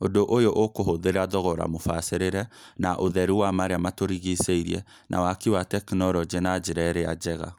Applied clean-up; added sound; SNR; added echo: none; none; none; none.